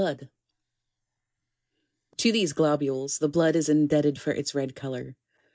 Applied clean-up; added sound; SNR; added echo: neural mask model Resemble Enhance denoiser.